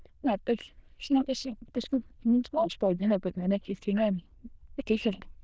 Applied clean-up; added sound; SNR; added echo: neural diffusion model UNIVERSE++.